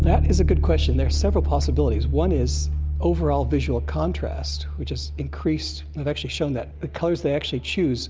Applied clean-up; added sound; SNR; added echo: none; Bass guitar; -1 dB; none.